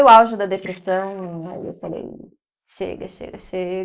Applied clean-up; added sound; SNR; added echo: neural mask model Resemble Enhance denoiser.